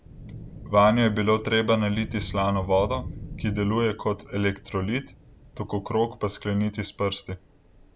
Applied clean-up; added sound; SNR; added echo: none; Thunder / Rain; 15 dB; none.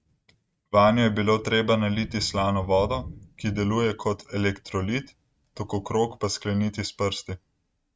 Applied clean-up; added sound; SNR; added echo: neural mask model RNNoise.